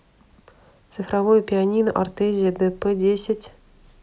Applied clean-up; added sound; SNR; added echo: none; none; none; none.